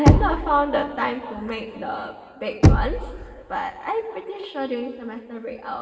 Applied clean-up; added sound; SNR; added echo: none; Knock; -4 dB; reverberation time 2.0 s.